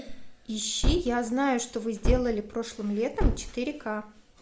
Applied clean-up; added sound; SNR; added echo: none; Gunshot, gunfire; 0 dB; none.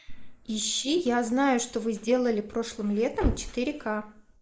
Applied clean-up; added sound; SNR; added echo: neural mask model Resemble Enhance denoiser.